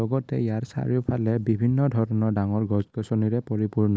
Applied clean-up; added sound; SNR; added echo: none; none; none; none.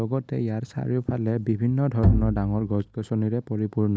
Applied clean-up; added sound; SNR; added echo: none; Bowed string instrument; 0 dB; none.